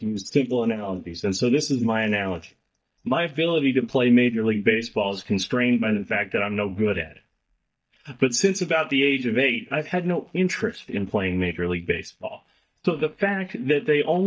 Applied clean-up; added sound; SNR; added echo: neural mask model DeepFilterNet 3.